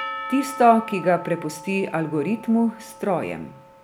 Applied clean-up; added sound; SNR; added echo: none; Percussion; 14 dB; none.